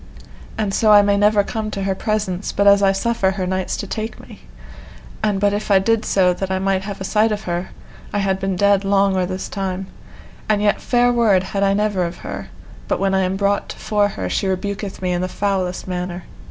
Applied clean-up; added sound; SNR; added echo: none; none; none; none.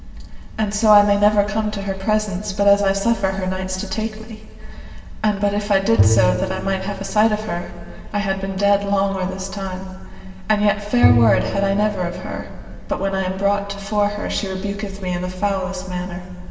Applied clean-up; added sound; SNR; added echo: none; Bowed string instrument; 4 dB; reverberation time 1.9 s.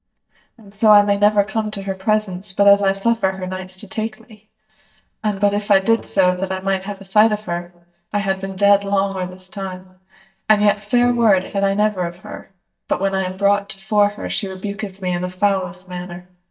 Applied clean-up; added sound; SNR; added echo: neural mask model DeepFilterNet 3.